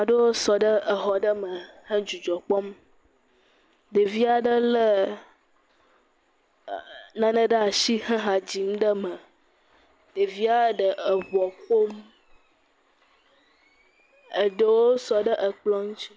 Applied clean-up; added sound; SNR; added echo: none; none; none; none.